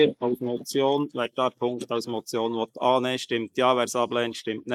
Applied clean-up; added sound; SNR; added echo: neural mask model Resemble Enhance denoiser.